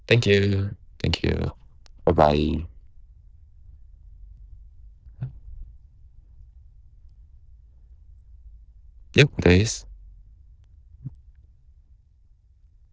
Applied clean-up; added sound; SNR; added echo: neural diffusion model UNIVERSE++.